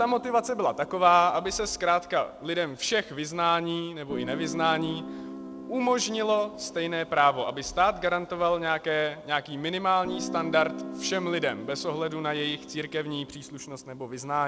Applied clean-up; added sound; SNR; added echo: none; Guitar; 14 dB; none.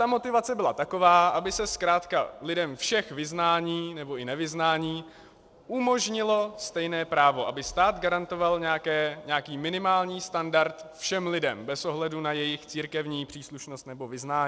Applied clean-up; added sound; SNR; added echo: none; none; none; none.